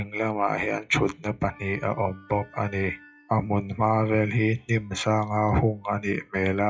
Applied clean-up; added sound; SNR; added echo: classical method WPE with log-MMSE.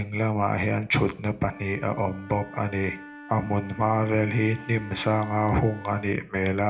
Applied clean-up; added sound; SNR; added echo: none; Wind instrument, woodwind instrument; 18 dB; reverberation time 0.4 s.